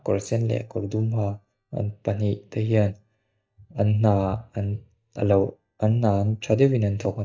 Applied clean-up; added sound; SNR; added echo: neural mask model DeepFilterNet 3.